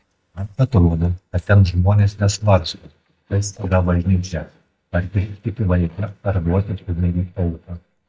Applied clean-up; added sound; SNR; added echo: neural mask model DeepFilterNet 3.